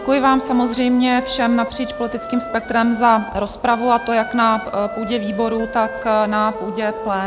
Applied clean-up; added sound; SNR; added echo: none; Wind instrument, woodwind instrument; 12 dB; none.